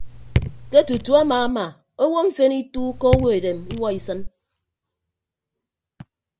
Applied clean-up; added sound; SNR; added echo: none; Raindrop / Drip; 5 dB; none.